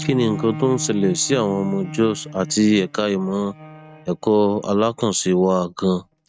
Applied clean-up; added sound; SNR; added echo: neural mask model RNNoise.